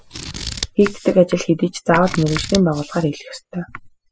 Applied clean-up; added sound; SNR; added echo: classical method spectral subtraction.